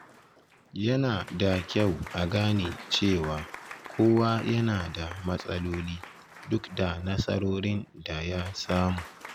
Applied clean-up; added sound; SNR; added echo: none; Applause / Crowd; 16 dB; none.